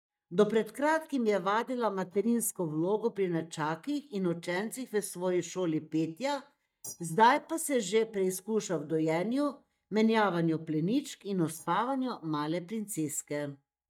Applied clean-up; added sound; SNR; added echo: neural mask model DeepFilterNet 3.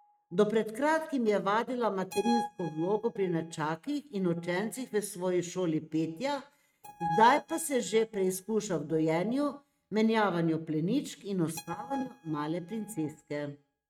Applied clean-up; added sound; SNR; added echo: neural mask model RNNoise.